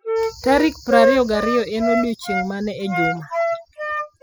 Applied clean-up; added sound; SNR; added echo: classical method spectral subtraction.